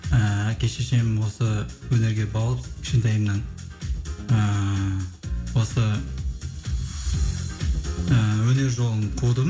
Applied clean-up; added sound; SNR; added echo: none; none; none; reverberation time 0.4 s.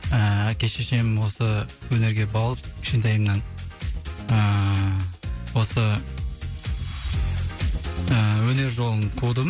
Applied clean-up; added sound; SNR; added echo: none; none; none; none.